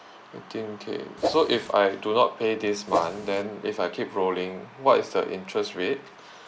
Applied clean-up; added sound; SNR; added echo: none; Whoosh, swoosh, swish; 4 dB; none.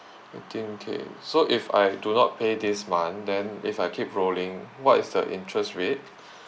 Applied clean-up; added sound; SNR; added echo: none; none; none; none.